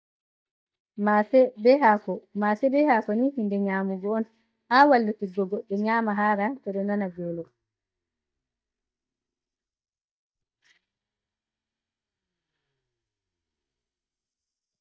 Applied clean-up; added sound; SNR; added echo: neural mask model DeepFilterNet 3.